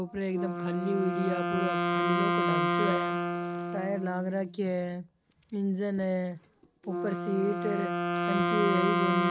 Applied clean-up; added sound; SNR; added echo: none; Wind instrument, woodwind instrument; -1 dB; none.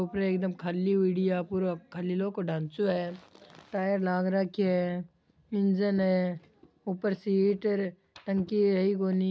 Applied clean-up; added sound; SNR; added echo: none; none; none; none.